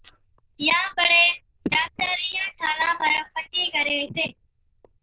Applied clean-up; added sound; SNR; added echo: neural diffusion model UNIVERSE++.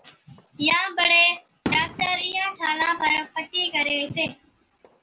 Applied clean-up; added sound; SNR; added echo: none; Fireworks; 16 dB; none.